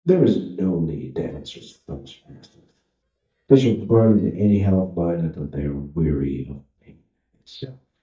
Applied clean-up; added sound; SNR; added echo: neural mask model DeepFilterNet 3.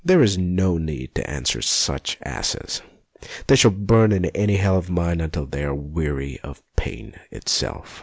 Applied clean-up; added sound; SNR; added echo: none; none; none; none.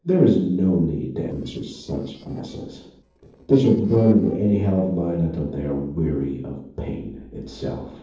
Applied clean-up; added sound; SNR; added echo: neural separator model SepFormer DNS4.